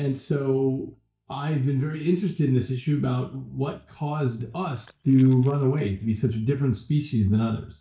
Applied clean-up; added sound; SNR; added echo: neural mask model DeepFilterNet 3.